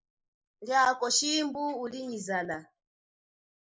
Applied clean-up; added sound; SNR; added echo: neural mask model Resemble Enhance denoiser.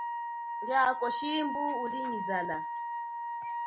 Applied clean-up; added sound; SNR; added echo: none; Wind instrument, woodwind instrument; 2 dB; none.